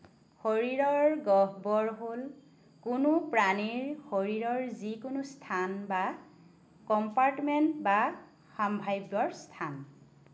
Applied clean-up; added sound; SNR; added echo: none; none; none; none.